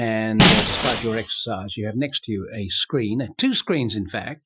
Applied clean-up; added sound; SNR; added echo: classical method Wiener filter.